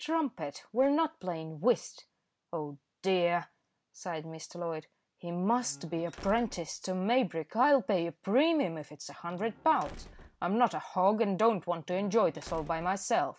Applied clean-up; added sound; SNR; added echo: none; Slam; 20 dB; none.